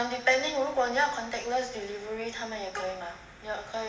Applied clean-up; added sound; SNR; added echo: none; Vehicle horn, car horn, honking; 20 dB; reverberation time 1.1 s.